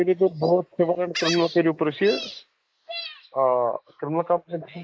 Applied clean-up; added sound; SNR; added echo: neural mask model Resemble Enhance denoiser.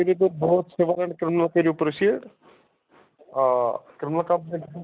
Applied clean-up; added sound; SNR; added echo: none; none; none; none.